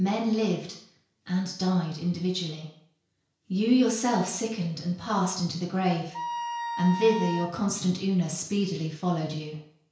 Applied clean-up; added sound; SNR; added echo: none; Wind instrument, woodwind instrument; 6 dB; reverberation time 0.5 s.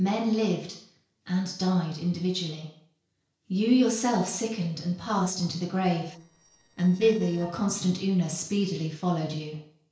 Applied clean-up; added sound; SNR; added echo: neural separator model SepFormer DNS4.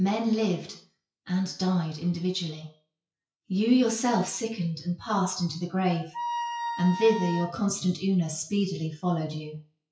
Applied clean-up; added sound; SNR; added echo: classical method WPE with log-MMSE.